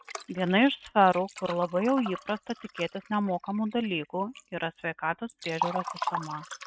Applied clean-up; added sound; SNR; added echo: neural mask model RNNoise.